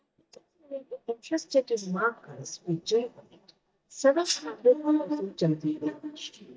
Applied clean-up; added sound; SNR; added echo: neural mask model DeepFilterNet 3.